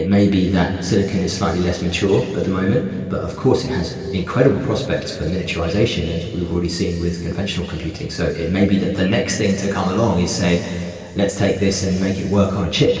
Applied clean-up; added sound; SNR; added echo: none; none; none; reverberation time 2.5 s.